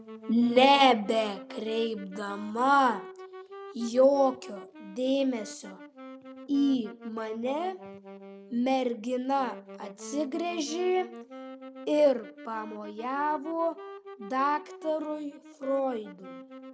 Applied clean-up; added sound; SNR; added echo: none; Wind instrument, woodwind instrument; 16 dB; none.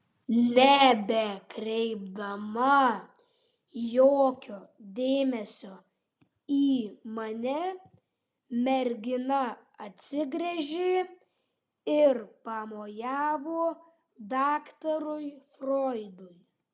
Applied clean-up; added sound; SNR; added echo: none; none; none; none.